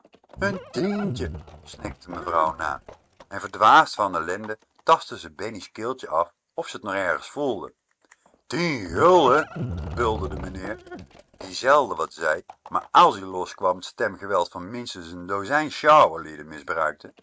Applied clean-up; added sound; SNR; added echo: neural mask model RNNoise.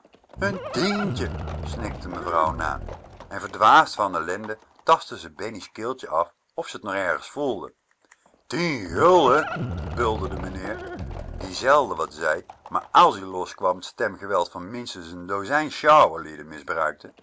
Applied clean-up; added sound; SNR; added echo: none; Livestock, farm animals, working animals; 13 dB; none.